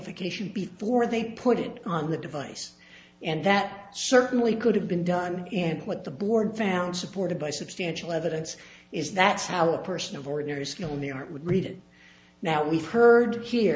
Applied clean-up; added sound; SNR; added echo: none; none; none; none.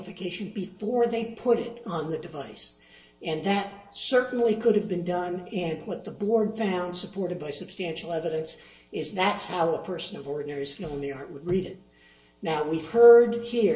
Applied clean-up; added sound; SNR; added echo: none; none; none; reverberation time 0.2 s.